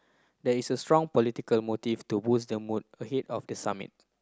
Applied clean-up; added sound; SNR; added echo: none; none; none; none.